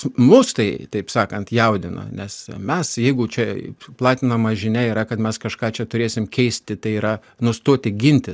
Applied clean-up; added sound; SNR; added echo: none; none; none; none.